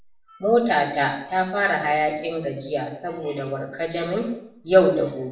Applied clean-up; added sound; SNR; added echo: none; none; none; reverberation time 0.6 s.